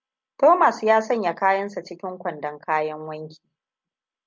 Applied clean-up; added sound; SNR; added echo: none; none; none; none.